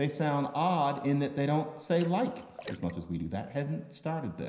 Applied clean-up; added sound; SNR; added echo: none; Splash, splatter; 20 dB; reverberation time 0.9 s.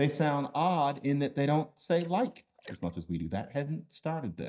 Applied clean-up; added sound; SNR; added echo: neural mask model DeepFilterNet 3.